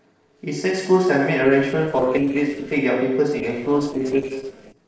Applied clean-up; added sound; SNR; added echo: neural separator model SepFormer DNS4.